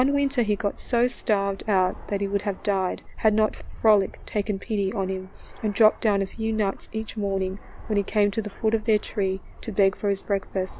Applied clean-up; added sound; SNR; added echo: none; Fixed-wing aircraft, airplane; 14 dB; none.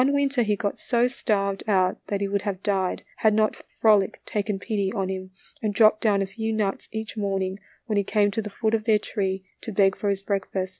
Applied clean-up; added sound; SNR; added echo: none; none; none; none.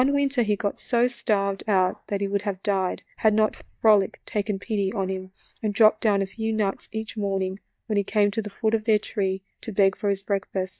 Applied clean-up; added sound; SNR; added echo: neural mask model DeepFilterNet 3.